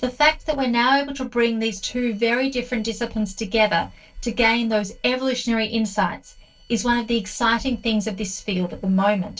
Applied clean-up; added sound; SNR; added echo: neural separator model SepFormer DNS4.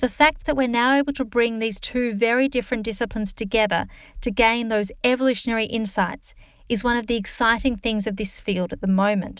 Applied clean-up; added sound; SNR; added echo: none; none; none; none.